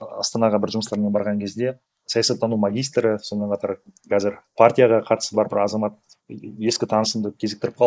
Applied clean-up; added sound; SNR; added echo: neural mask model Resemble Enhance denoiser.